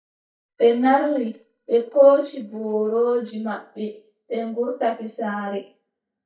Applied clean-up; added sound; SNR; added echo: neural mask model DeepFilterNet 3.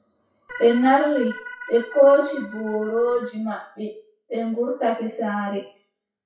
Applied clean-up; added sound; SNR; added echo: classical method WPE with log-MMSE.